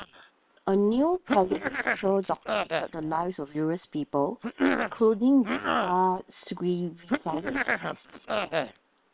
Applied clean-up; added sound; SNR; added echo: neural separator model SepFormer WHAM!.